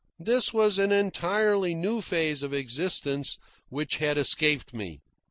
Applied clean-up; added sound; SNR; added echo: none; none; none; none.